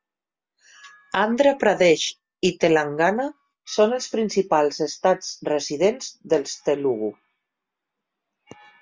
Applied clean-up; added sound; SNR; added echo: none; none; none; none.